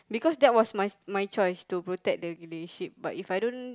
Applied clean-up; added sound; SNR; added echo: none; none; none; none.